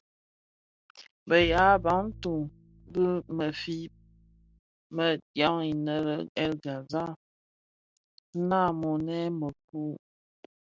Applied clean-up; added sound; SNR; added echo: none; Bowed string instrument; 14 dB; none.